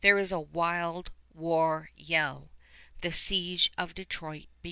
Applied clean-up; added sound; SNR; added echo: none; none; none; none.